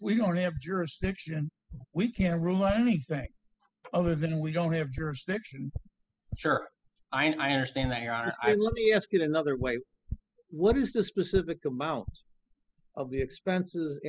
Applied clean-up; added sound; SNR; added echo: classical method spectral subtraction.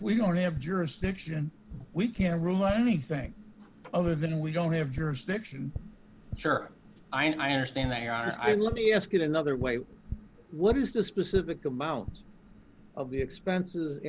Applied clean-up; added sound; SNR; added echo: none; Tap; 13 dB; none.